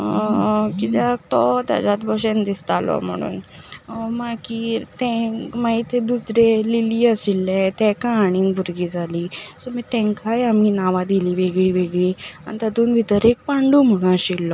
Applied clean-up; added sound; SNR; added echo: none; none; none; none.